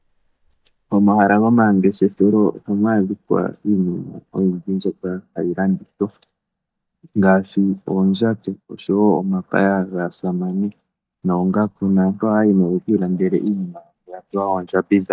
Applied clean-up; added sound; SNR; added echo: neural mask model DeepFilterNet 3.